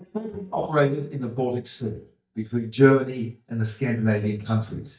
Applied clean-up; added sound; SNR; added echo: neural mask model DeepFilterNet 3.